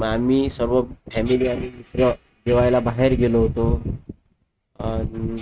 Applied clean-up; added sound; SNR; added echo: neural mask model RNNoise.